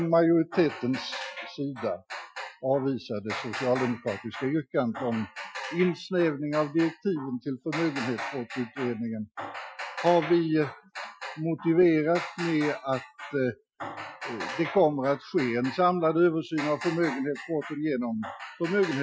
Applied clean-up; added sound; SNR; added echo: classical method Wiener filter.